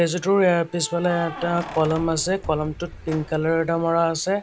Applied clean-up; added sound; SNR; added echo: none; Keys jangling; 16 dB; none.